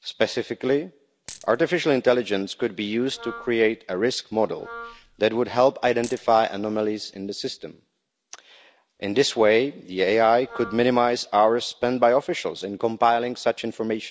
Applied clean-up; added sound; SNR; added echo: none; Wind instrument, woodwind instrument + Coin (dropping); 18 dB; none.